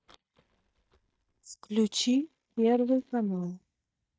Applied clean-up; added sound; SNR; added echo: neural mask model DeepFilterNet 3.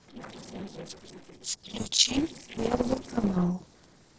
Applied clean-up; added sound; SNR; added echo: neural separator model SepFormer DNS4.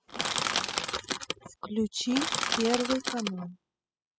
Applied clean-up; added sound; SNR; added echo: classical method spectral subtraction.